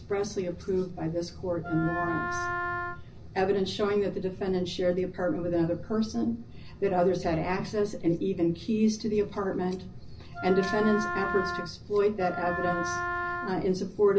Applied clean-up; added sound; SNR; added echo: none; Wind instrument, woodwind instrument; 5 dB; reverberation time 0.4 s.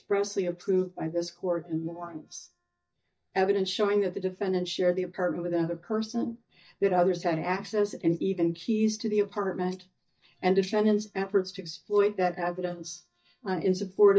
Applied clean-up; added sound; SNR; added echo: neural mask model DeepFilterNet 3.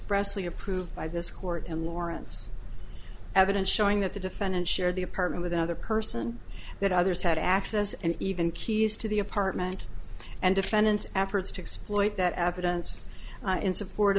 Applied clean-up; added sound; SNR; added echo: none; none; none; none.